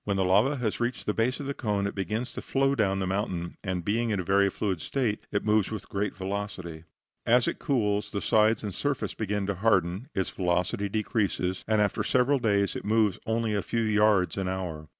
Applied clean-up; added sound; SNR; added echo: none; none; none; none.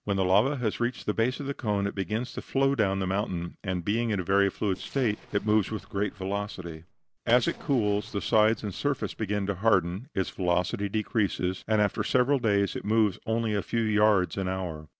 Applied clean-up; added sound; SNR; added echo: neural separator model SepFormer DNS4.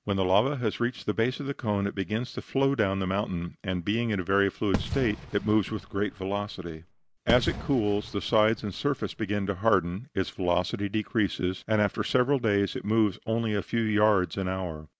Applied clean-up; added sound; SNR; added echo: none; Fireworks; 10 dB; none.